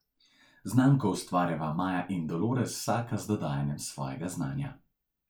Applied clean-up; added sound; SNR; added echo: none; none; none; none.